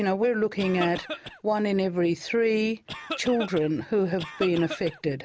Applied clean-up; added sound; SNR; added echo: none; Cough; 11 dB; none.